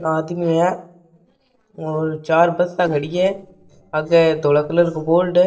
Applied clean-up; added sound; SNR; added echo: neural separator model SepFormer DNS4.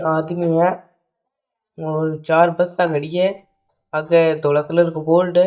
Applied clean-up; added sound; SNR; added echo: neural mask model DeepFilterNet 3.